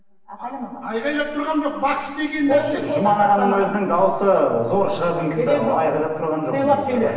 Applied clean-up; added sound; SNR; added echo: none; none; none; reverberation time 1.0 s.